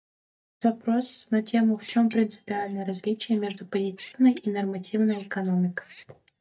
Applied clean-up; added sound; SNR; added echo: neural mask model DeepFilterNet 3.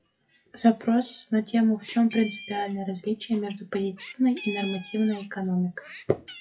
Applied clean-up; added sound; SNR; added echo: classical method WPE with log-MMSE.